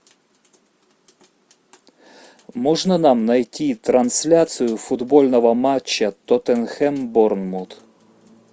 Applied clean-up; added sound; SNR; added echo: none; none; none; none.